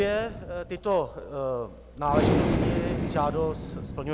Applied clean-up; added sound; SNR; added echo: none; Breathing; 0 dB; none.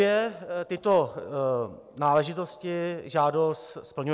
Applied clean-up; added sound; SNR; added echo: none; none; none; none.